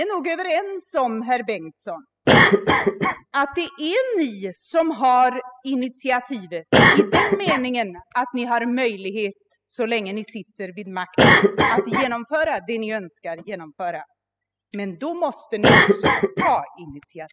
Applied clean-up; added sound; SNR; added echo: classical method spectral subtraction.